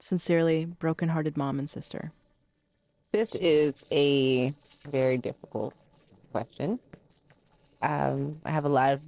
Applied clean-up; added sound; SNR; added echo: neural separator model SepFormer DNS4.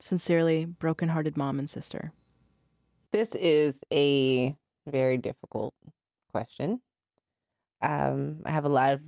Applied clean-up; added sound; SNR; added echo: none; none; none; none.